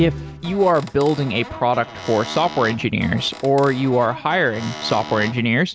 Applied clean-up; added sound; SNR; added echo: none; Squeak / Cupboard open or close; 15 dB; none.